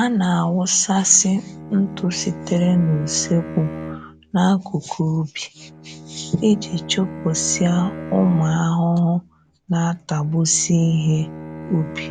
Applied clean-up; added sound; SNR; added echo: none; Bowed string instrument; 14 dB; none.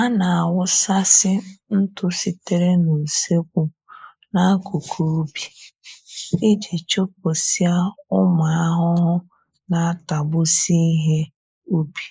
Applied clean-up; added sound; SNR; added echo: neural mask model Resemble Enhance denoiser.